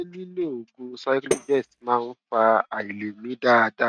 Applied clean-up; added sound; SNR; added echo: neural mask model RNNoise.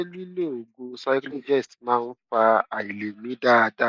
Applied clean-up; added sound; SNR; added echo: neural mask model Resemble Enhance denoiser.